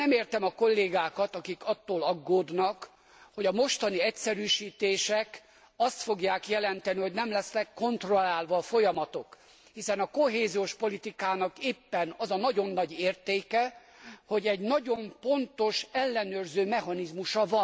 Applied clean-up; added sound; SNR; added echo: none; none; none; none.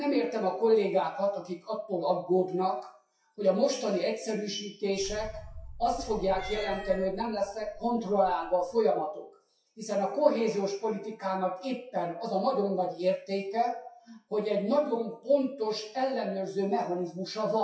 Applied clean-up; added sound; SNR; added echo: classical method WPE with log-MMSE.